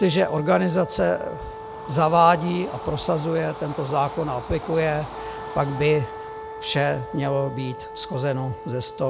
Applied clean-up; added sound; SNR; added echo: none; Wind instrument, woodwind instrument + Train / Bird vocalization, bird call, bird song; 12 dB; none.